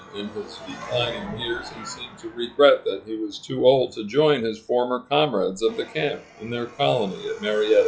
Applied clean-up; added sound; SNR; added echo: classical method log-MMSE.